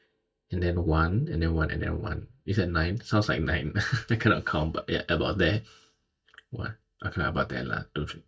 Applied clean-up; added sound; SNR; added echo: neural mask model DeepFilterNet 3.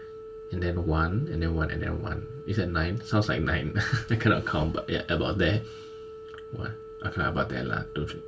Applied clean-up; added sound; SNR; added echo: none; Organ; 14 dB; reverberation time 0.2 s.